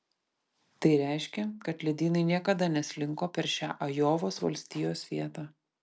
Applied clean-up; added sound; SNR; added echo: none; none; none; none.